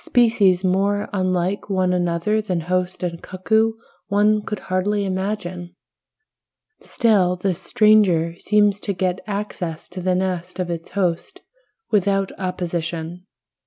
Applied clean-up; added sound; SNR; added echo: none; none; none; none.